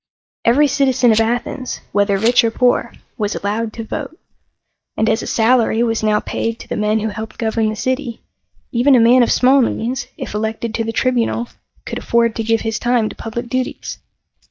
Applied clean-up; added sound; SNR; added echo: neural mask model DeepFilterNet 3.